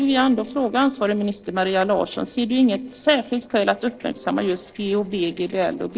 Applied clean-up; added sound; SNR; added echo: neural separator model SepFormer DNS4.